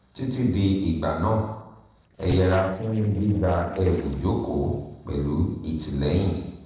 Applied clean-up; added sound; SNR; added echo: neural separator model SepFormer DNS4.